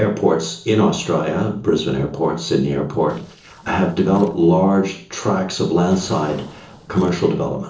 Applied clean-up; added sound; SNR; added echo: neural separator model SepFormer DNS4.